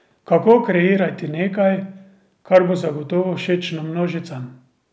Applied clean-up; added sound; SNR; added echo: none; none; none; none.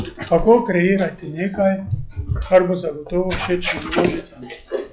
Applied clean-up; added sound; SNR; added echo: classical method log-MMSE.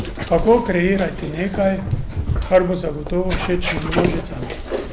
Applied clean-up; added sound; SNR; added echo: none; Dog; 3 dB; none.